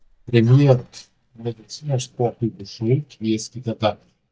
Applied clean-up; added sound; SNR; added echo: neural mask model DeepFilterNet 3.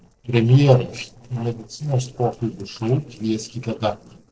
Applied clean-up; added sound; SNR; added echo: neural separator model SepFormer DNS4.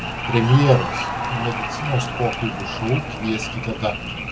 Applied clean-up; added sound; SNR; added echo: none; Frog + Crowd; 5 dB; none.